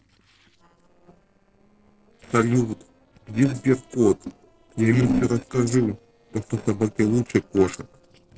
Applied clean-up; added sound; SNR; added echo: neural separator model SepFormer DNS4.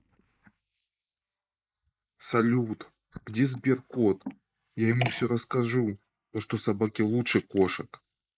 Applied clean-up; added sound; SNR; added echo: neural mask model Resemble Enhance denoiser.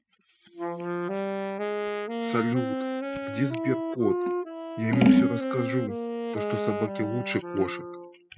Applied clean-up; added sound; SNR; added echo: classical method spectral subtraction.